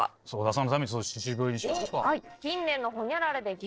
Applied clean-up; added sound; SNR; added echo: neural separator model SepFormer DNS4.